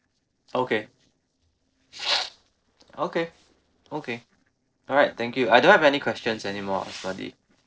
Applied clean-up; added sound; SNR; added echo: neural separator model SepFormer DNS4.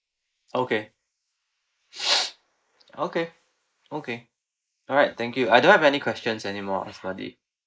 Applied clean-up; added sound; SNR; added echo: neural mask model Resemble Enhance denoiser.